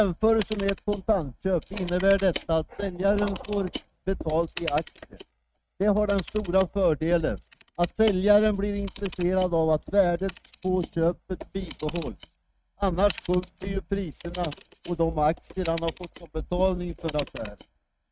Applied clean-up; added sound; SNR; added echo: neural mask model RNNoise.